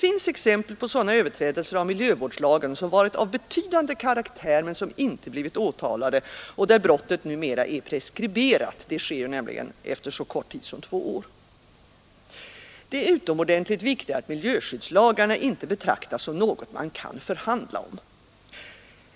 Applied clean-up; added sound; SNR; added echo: none; none; none; none.